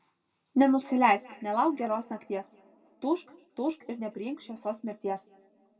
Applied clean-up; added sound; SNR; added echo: none; none; none; reverberation time 1.4 s.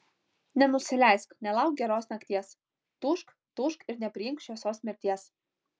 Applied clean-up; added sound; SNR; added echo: none; none; none; none.